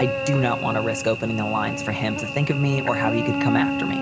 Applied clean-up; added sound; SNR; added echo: none; Cricket / Buzz; 2 dB; reverberation time 2.3 s.